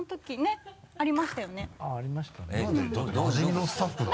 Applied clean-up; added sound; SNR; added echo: none; Skateboard; 13 dB; none.